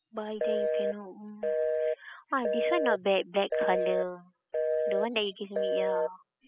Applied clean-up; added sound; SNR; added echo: classical method spectral subtraction.